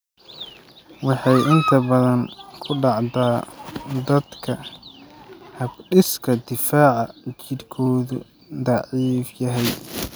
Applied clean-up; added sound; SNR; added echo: none; none; none; none.